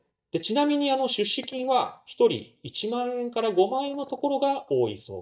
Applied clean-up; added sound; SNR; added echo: neural mask model DeepFilterNet 3.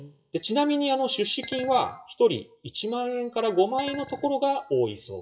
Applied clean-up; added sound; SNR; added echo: classical method WPE with log-MMSE.